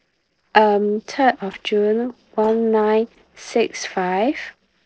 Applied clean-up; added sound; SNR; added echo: neural separator model SepFormer DNS4.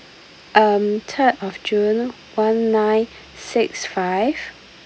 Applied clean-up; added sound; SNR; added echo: none; none; none; none.